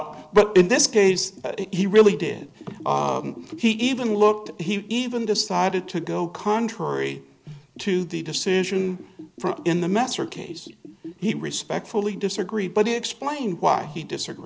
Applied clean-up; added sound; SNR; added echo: none; Bathtub (filling or washing) / Gurgling; 19 dB; none.